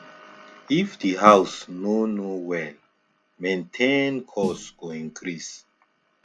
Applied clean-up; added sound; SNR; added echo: none; Snare drum; 14 dB; none.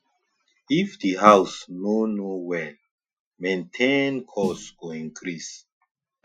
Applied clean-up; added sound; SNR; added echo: classical method Wiener filter.